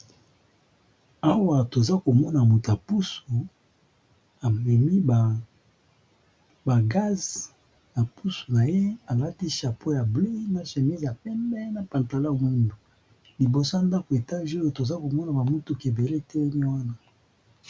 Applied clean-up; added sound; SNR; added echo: none; none; none; none.